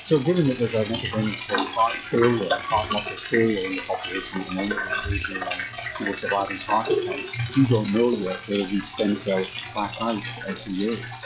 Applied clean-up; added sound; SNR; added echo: classical method log-MMSE.